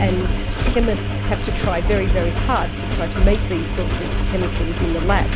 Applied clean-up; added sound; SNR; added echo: none; Engine; -4 dB; none.